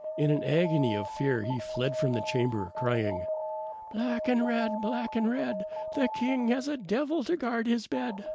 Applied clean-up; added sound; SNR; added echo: none; Alarm; 7 dB; none.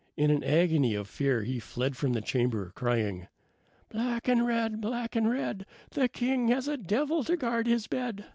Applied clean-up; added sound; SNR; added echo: none; none; none; none.